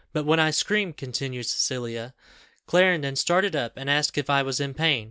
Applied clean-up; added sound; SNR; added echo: none; none; none; none.